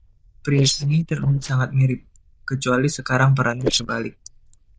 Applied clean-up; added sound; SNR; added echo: neural diffusion model UNIVERSE++.